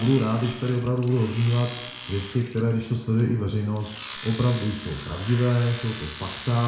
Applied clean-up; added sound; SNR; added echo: none; Domestic sounds, home sounds; 14 dB; reverberation time 0.6 s.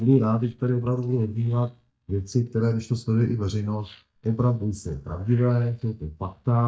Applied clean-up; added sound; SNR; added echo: neural mask model DeepFilterNet 3.